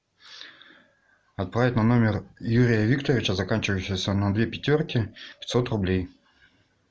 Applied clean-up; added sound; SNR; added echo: none; none; none; none.